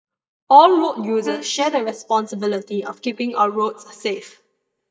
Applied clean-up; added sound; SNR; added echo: neural mask model DeepFilterNet 3.